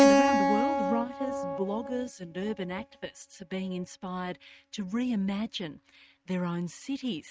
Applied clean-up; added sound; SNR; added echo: neural mask model RNNoise.